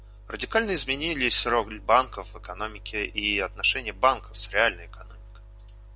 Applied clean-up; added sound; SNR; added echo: none; none; none; none.